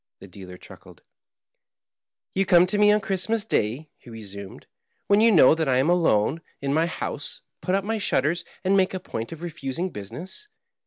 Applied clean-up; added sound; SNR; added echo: none; none; none; none.